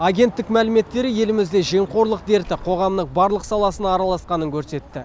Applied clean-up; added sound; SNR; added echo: none; none; none; none.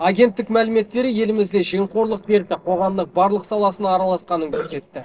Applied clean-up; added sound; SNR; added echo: neural separator model SepFormer DNS4.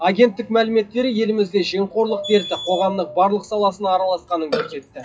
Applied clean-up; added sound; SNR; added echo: classical method WPE with log-MMSE.